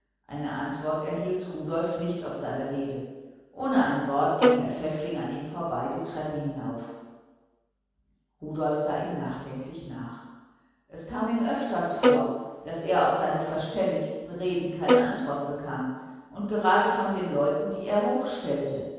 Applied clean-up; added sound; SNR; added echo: none; Bowed string instrument; -5 dB; reverberation time 1.2 s.